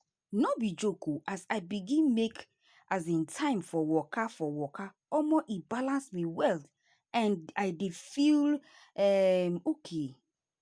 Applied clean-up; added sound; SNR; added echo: none; none; none; none.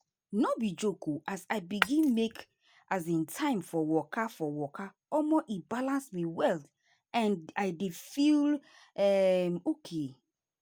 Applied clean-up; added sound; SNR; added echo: none; Shatter; 4 dB; none.